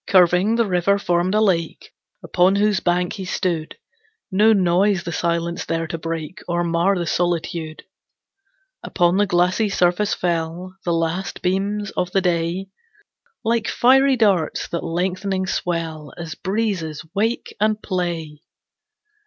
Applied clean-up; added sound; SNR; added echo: none; none; none; none.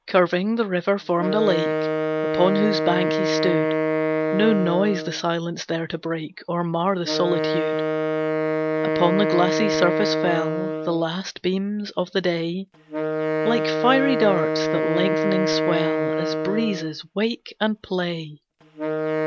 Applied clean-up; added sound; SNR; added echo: none; Wind instrument, woodwind instrument; 0 dB; none.